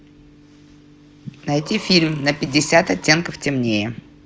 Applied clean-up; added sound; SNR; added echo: none; Breathing; 19 dB; none.